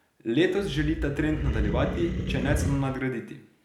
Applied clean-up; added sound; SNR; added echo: none; Animal; 2 dB; none.